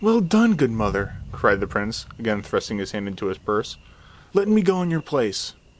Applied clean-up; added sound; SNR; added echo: none; Thunder; 18 dB; none.